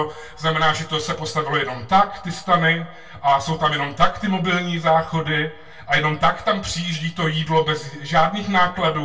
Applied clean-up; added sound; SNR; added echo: none; none; none; reverberation time 0.2 s.